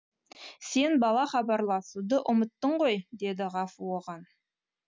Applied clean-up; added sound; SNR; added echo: none; none; none; none.